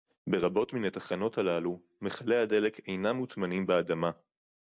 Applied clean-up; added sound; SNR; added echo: none; none; none; none.